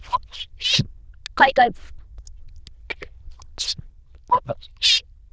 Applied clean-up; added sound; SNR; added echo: neural diffusion model UNIVERSE++.